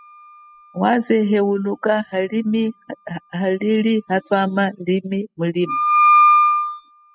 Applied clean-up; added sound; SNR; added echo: classical method spectral subtraction.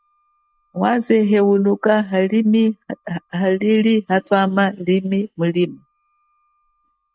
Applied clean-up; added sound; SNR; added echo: neural mask model DeepFilterNet 3.